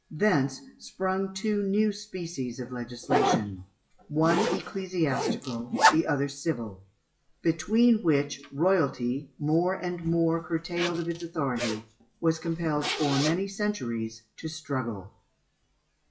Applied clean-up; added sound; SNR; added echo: classical method WPE with log-MMSE.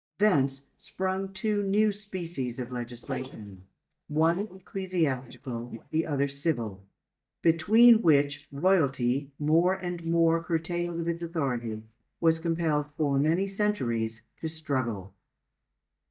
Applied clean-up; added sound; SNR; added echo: neural mask model DeepFilterNet 3.